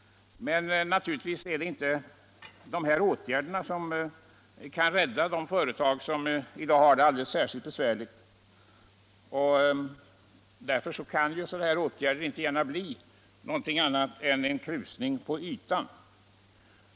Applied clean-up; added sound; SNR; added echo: none; none; none; none.